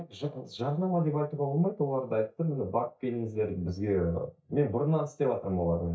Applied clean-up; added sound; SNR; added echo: neural mask model DeepFilterNet 3.